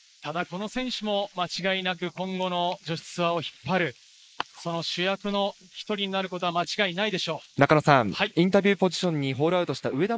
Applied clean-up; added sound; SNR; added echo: neural mask model Resemble Enhance denoiser.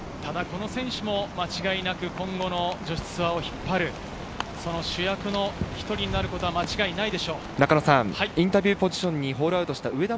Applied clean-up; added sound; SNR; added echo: none; none; none; none.